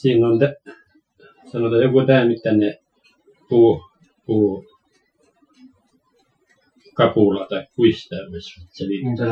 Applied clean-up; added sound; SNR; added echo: classical method Wiener filter.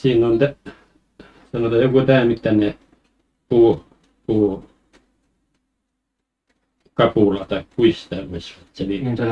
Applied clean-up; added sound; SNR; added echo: neural mask model RNNoise.